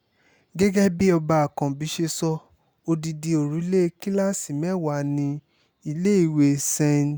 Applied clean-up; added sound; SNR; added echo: none; none; none; none.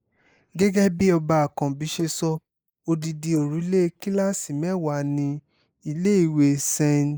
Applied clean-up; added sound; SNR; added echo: neural mask model Resemble Enhance denoiser.